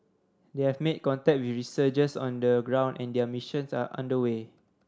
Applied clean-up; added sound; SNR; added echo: none; none; none; none.